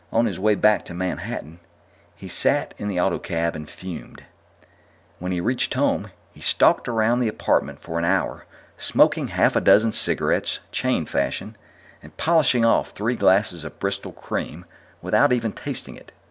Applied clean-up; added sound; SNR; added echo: none; none; none; none.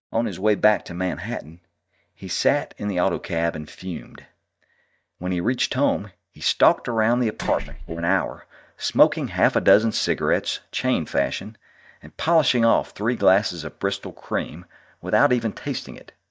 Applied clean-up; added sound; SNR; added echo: neural mask model DeepFilterNet 3.